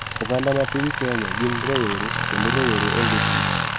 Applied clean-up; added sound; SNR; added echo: none; Chewing, mastication + Tools; -1 dB; none.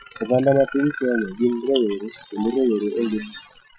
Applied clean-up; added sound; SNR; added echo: classical method Wiener filter.